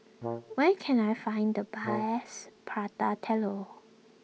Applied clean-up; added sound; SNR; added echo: none; Brass instrument; 12 dB; none.